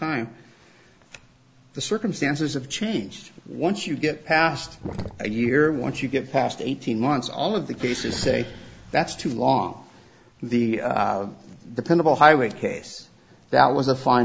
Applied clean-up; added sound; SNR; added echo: none; Sink (filling or washing); 14 dB; none.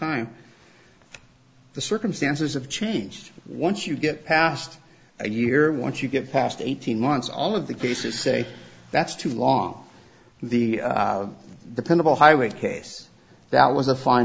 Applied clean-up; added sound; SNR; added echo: none; none; none; none.